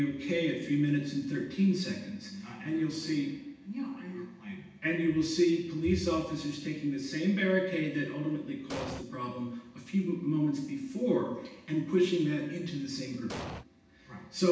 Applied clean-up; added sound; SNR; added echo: none; Explosion; 7 dB; reverberation time 0.9 s.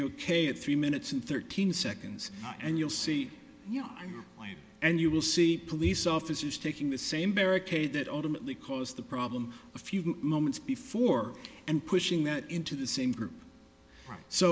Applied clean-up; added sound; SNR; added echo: none; none; none; none.